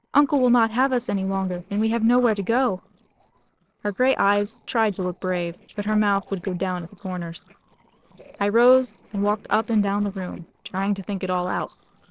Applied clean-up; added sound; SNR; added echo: neural separator model SepFormer DNS4.